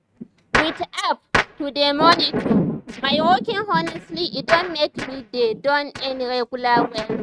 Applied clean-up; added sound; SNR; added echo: neural mask model RNNoise.